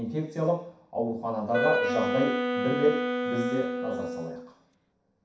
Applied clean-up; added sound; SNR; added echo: none; Wind instrument, woodwind instrument; -1 dB; reverberation time 0.6 s.